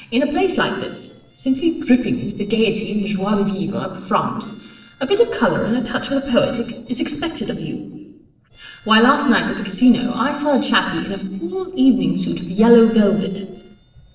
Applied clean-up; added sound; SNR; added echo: neural separator model SepFormer DNS4.